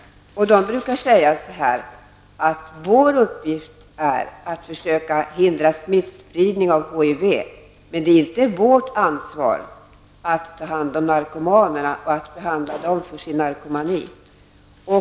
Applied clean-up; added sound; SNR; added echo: none; none; none; none.